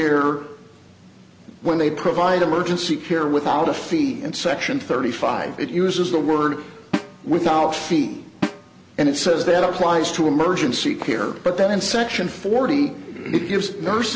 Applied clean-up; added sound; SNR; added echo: none; Snare drum; 11 dB; none.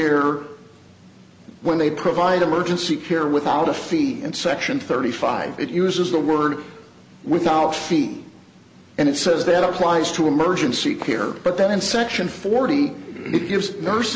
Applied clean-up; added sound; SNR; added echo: none; none; none; none.